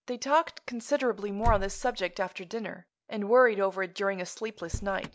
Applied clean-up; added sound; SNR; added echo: none; Motor vehicle (road); 10 dB; none.